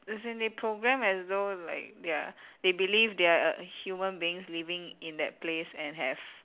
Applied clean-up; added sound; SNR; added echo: none; none; none; none.